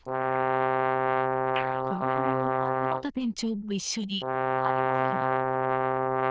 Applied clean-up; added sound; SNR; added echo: neural diffusion model UNIVERSE++.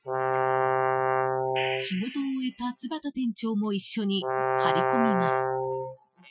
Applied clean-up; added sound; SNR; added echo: classical method Wiener filter.